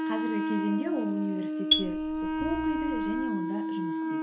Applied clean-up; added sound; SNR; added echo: none; Marimba, xylophone + Wind instrument, woodwind instrument; -5 dB; none.